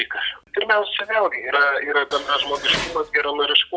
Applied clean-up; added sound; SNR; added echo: none; Dishes, pots, and pans; 11 dB; none.